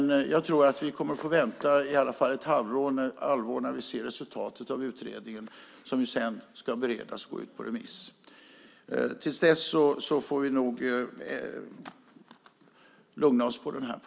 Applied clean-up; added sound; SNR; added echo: none; none; none; none.